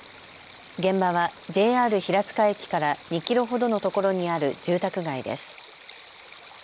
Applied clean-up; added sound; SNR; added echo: none; Stream; 16 dB; none.